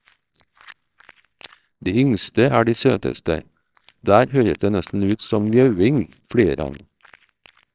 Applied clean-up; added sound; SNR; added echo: neural separator model SepFormer WHAMR!.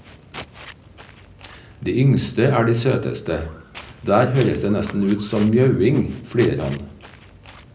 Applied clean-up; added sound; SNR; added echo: none; Walk, footsteps; 20 dB; reverberation time 0.5 s.